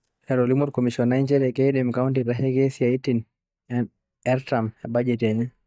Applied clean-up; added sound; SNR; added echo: neural mask model DeepFilterNet 3.